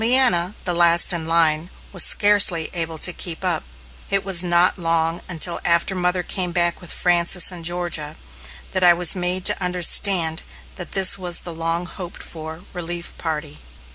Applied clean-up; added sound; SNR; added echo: none; none; none; none.